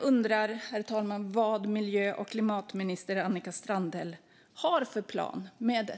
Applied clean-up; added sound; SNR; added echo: none; none; none; none.